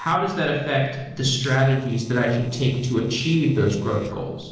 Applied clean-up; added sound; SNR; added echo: neural separator model SepFormer DNS4.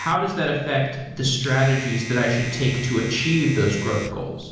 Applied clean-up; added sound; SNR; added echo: none; Domestic sounds, home sounds; 14 dB; reverberation time 1.0 s.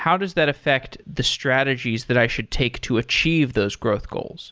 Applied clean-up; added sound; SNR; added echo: none; none; none; none.